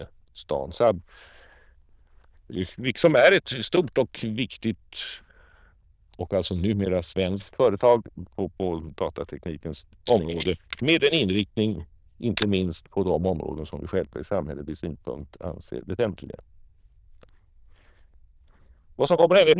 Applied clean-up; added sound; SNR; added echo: neural diffusion model UNIVERSE++.